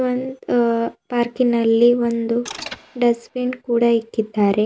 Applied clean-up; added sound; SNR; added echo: none; Mechanisms; 19 dB; none.